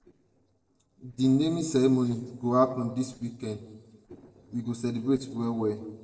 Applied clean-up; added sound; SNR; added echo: neural separator model SepFormer DNS4.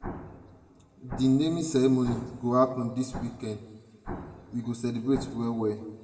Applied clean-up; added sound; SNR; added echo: none; Explosion; 14 dB; reverberation time 1.3 s.